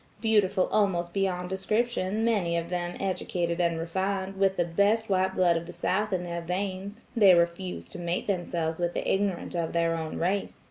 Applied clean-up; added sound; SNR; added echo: none; none; none; none.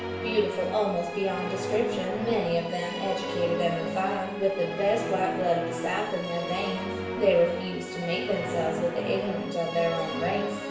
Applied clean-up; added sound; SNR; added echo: none; Musical instrument; 5 dB; reverberation time 0.8 s.